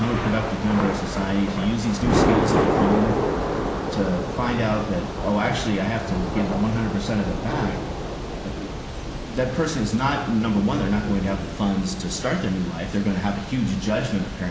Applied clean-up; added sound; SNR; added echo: none; Thunder / Rain; 3 dB; none.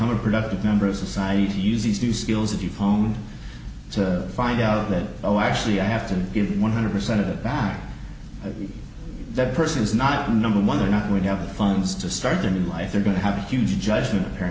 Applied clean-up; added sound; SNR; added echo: none; none; none; none.